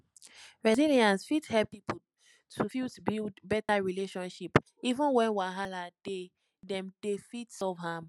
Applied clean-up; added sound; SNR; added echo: none; none; none; none.